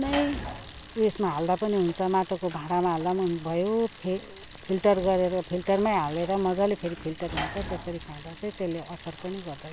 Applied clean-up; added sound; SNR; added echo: none; Sliding door / Slam + Bicycle; 11 dB; none.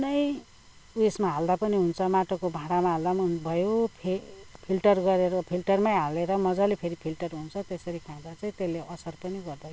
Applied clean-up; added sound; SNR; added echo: none; none; none; none.